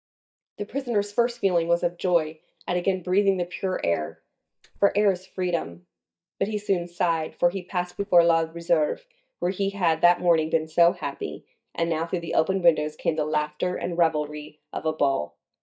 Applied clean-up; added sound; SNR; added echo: neural mask model DeepFilterNet 3.